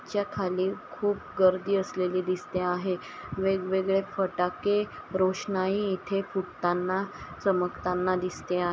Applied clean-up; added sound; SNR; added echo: none; none; none; none.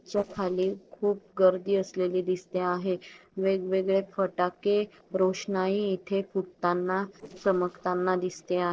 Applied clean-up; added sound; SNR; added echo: neural separator model SepFormer DNS4.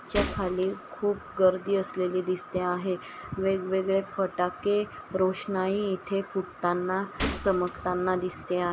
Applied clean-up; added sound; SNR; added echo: none; Gunshot, gunfire; 7 dB; none.